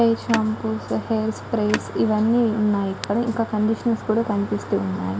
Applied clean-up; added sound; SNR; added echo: none; Telephone; 13 dB; none.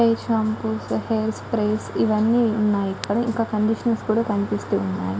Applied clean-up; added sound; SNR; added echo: none; none; none; none.